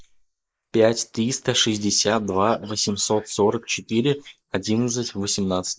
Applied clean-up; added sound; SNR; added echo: neural mask model Resemble Enhance denoiser.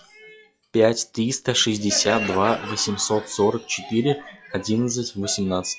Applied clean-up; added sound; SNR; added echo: classical method log-MMSE.